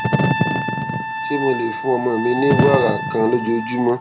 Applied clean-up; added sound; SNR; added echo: none; Wind / Fire + Trumpet; 1 dB; none.